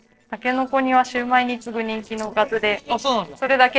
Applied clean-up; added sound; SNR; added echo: neural separator model SepFormer DNS4.